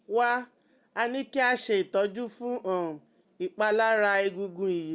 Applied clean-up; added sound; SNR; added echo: none; none; none; none.